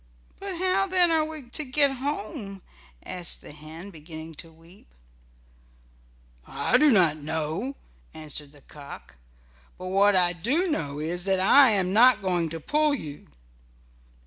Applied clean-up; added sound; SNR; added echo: none; none; none; none.